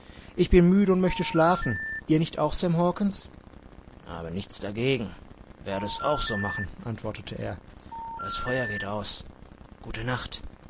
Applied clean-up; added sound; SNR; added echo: none; Telephone; 8 dB; none.